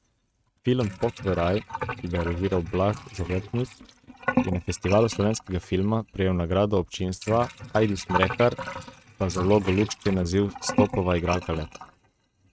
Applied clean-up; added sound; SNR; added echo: neural mask model RNNoise.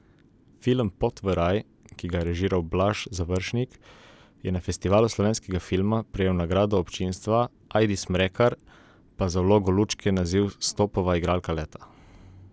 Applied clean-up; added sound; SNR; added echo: none; none; none; none.